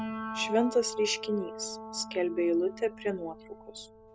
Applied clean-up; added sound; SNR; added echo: none; Piano; 10 dB; none.